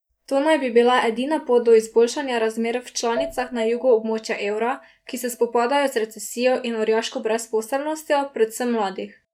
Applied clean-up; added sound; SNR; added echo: neural mask model DeepFilterNet 3.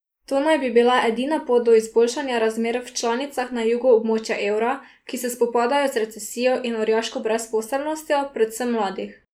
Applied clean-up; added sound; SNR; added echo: neural mask model Resemble Enhance denoiser.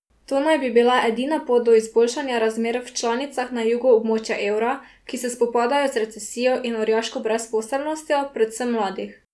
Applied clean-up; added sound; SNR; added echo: none; none; none; none.